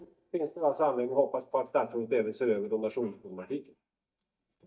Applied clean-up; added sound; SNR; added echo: neural mask model DeepFilterNet 3.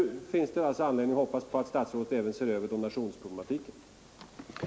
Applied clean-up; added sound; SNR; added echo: none; none; none; none.